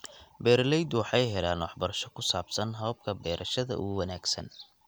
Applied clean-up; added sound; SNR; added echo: none; none; none; none.